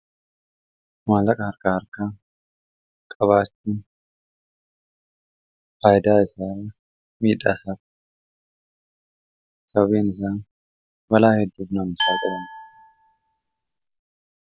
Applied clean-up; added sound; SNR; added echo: none; Glass; 2 dB; none.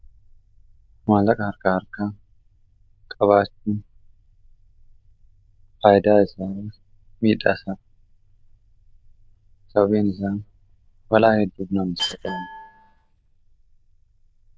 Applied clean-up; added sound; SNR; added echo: neural diffusion model UNIVERSE++.